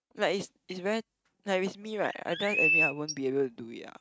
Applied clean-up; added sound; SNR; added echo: neural mask model RNNoise.